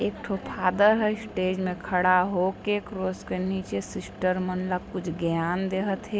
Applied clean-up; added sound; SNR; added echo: none; none; none; none.